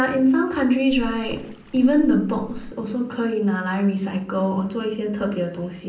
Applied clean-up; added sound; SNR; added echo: none; Splash, splatter; 14 dB; reverberation time 0.6 s.